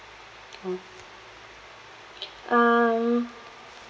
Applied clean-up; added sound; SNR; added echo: none; none; none; none.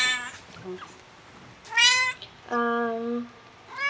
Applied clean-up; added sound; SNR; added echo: none; Meow; -5 dB; none.